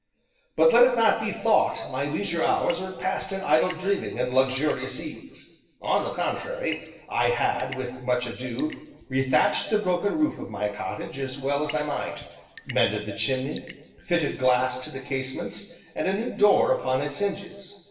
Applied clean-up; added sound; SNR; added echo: none; Drip / Sink (filling or washing) / Water tap, faucet / Water; 19 dB; reverberation time 1.0 s.